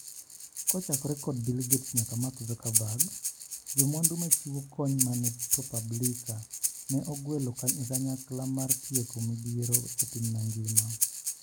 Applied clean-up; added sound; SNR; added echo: none; Breathing; -1 dB; none.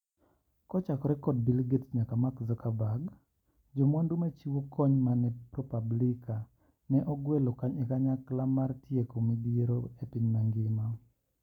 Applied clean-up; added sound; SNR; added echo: none; none; none; none.